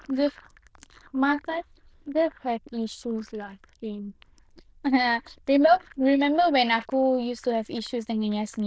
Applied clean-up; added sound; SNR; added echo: neural diffusion model UNIVERSE++.